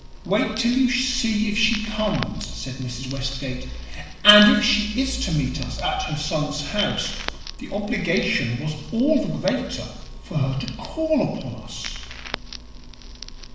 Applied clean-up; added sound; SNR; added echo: none; Crackle; 18 dB; reverberation time 0.9 s.